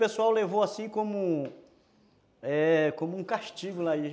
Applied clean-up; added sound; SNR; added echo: none; none; none; none.